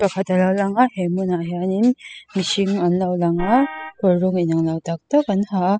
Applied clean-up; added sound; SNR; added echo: classical method spectral subtraction.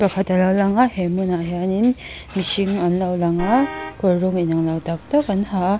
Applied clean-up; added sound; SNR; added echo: none; Vehicle horn, car horn, honking; 14 dB; none.